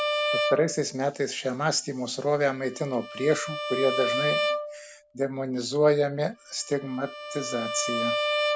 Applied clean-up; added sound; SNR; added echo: none; Bowed string instrument; 3 dB; none.